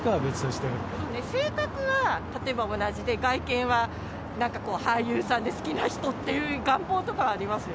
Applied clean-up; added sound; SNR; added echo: none; none; none; none.